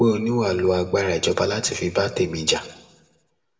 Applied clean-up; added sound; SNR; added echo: none; none; none; reverberation time 0.7 s.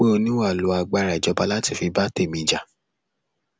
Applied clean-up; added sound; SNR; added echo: none; none; none; none.